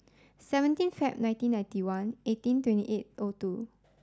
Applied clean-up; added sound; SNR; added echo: none; none; none; none.